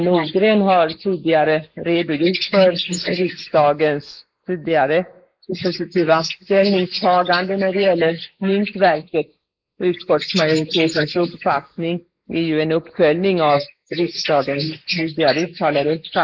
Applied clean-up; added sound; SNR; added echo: neural mask model Resemble Enhance denoiser.